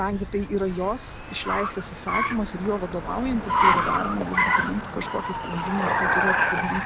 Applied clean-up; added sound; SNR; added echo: none; Car; -3 dB; none.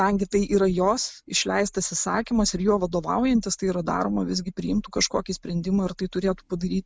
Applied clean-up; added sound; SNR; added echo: none; none; none; none.